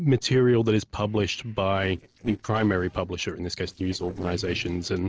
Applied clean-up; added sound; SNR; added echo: neural separator model SepFormer DNS4.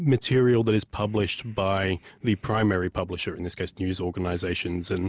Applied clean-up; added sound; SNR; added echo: none; none; none; none.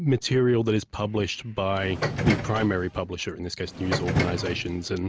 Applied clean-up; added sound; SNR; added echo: none; Subway, metro, underground; 3 dB; none.